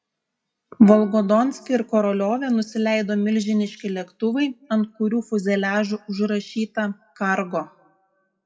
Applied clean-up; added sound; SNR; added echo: classical method WPE with log-MMSE.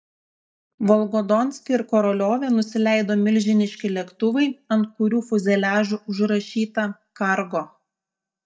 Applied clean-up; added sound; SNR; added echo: neural mask model DeepFilterNet 3.